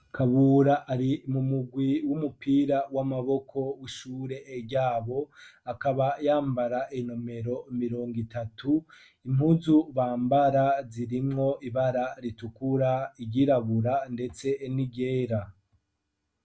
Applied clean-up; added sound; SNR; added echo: none; none; none; none.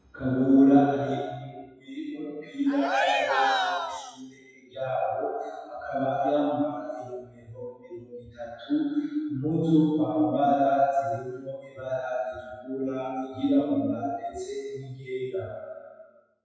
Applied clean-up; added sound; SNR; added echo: classical method WPE with log-MMSE.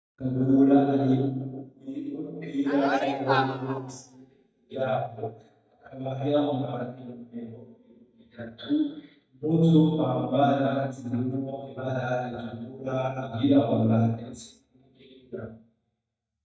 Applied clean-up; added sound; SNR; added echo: neural mask model DeepFilterNet 3.